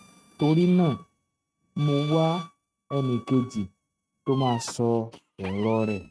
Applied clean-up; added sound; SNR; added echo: neural mask model RNNoise.